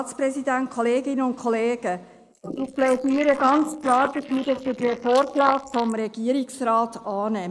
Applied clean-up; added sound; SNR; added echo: neural mask model Resemble Enhance denoiser.